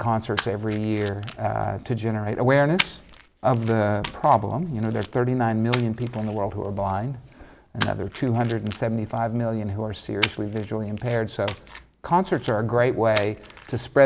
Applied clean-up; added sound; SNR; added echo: none; Splash, splatter; 14 dB; none.